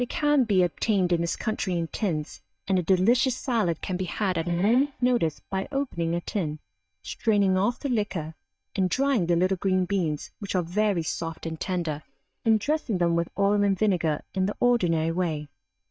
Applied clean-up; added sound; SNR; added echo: neural mask model DeepFilterNet 3.